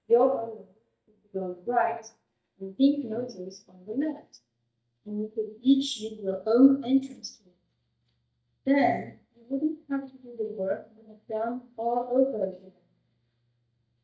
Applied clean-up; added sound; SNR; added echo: neural mask model DeepFilterNet 3.